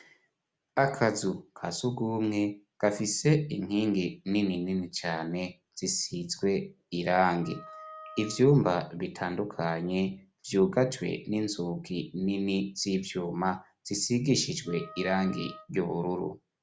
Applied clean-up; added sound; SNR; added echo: none; Wind instrument, woodwind instrument; 18 dB; none.